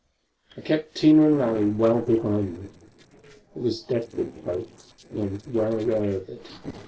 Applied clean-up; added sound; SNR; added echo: neural separator model SepFormer DNS4.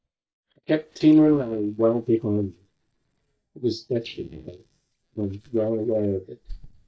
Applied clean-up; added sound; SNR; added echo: neural mask model DeepFilterNet 3.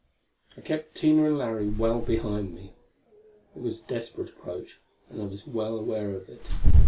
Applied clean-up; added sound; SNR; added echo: none; none; none; none.